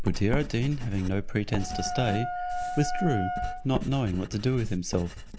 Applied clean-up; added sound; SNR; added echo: none; Wind instrument, woodwind instrument + Writing; 4 dB; none.